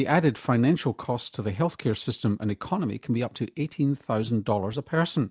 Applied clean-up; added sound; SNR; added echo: none; none; none; none.